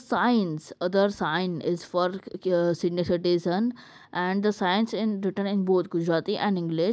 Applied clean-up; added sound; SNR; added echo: none; none; none; none.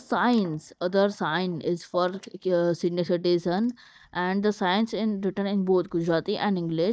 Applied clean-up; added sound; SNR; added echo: neural mask model DeepFilterNet 3.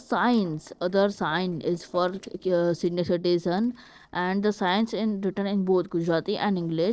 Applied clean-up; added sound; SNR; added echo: neural separator model SepFormer DNS4.